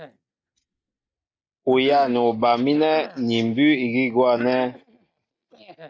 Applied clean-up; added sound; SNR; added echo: neural mask model DeepFilterNet 3.